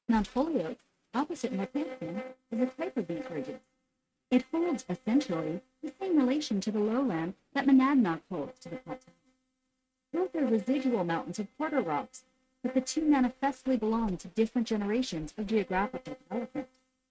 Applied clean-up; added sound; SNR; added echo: neural mask model RNNoise.